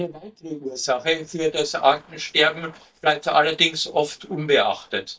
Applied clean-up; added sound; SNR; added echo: neural mask model DeepFilterNet 3.